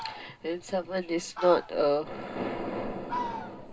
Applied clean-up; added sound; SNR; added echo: none; Fowl; 11 dB; reverberation time 0.2 s.